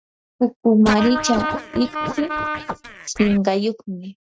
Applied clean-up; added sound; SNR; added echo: neural mask model RNNoise.